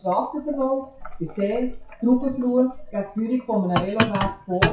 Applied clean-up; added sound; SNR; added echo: classical method WPE with log-MMSE.